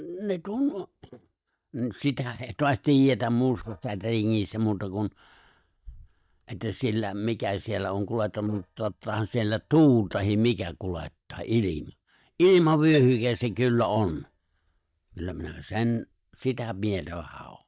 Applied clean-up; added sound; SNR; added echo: neural mask model DeepFilterNet 3.